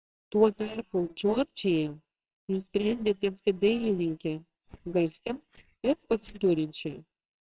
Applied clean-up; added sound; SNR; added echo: neural separator model SepFormer WHAMR!.